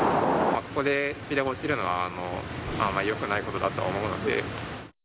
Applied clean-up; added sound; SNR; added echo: none; Gunshot, gunfire; 17 dB; none.